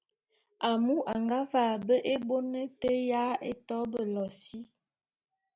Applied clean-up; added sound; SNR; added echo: none; none; none; none.